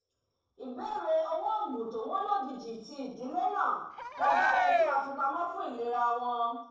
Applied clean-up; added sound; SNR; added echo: neural separator model SepFormer DNS4.